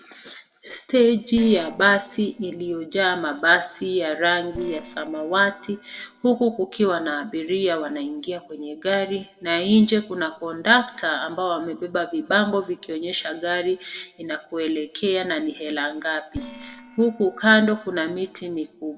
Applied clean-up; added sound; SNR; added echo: neural separator model SepFormer DNS4.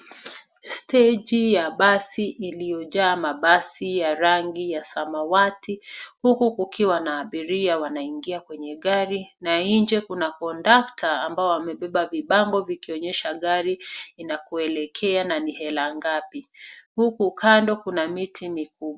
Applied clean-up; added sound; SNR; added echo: none; none; none; none.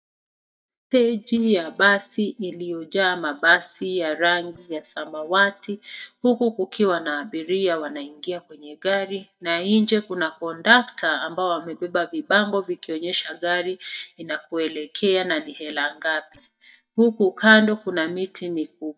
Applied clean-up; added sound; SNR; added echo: neural mask model DeepFilterNet 3.